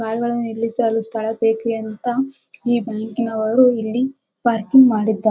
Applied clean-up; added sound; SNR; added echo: none; none; none; none.